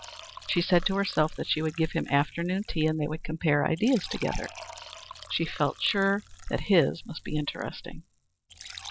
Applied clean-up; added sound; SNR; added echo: none; Fill (with liquid) / Trickle, dribble; 18 dB; none.